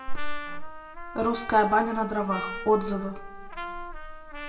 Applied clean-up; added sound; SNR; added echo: none; Trumpet; 12 dB; reverberation time 0.5 s.